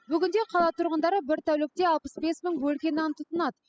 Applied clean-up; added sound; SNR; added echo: classical method spectral subtraction.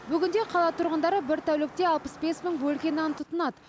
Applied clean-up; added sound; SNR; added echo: none; none; none; none.